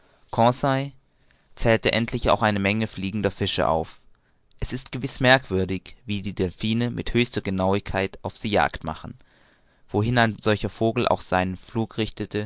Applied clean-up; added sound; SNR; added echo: none; none; none; none.